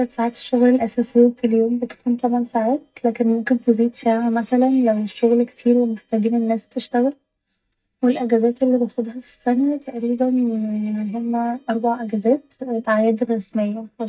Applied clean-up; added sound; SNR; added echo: neural mask model DeepFilterNet 3.